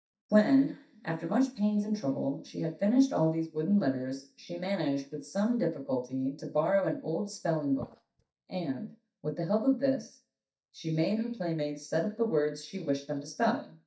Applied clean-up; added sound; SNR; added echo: neural mask model DeepFilterNet 3.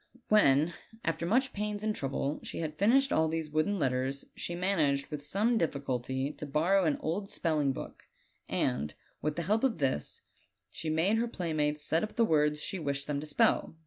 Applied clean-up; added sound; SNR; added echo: none; none; none; none.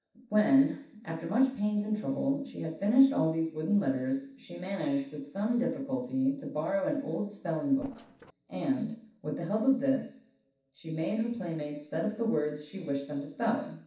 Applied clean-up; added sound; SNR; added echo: neural separator model SepFormer DNS4.